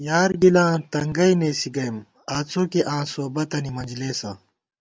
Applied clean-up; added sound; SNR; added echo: none; none; none; none.